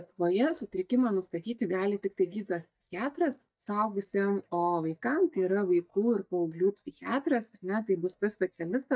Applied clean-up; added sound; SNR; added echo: neural mask model DeepFilterNet 3.